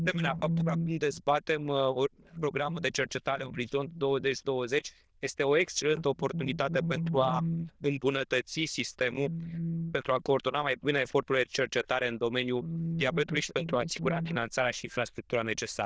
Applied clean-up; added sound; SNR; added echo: neural diffusion model UNIVERSE++.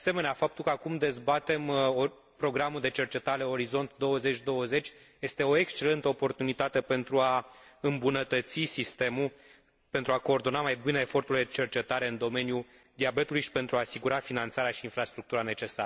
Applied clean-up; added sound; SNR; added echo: none; none; none; none.